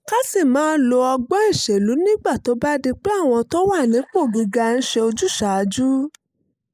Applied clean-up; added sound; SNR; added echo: neural mask model Resemble Enhance denoiser.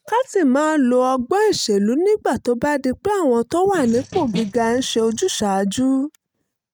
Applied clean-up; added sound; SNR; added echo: neural mask model RNNoise.